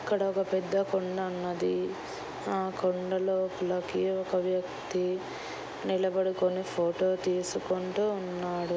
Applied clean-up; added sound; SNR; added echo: none; none; none; none.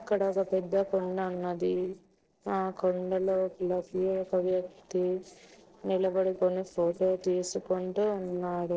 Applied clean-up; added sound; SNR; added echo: neural separator model SepFormer DNS4.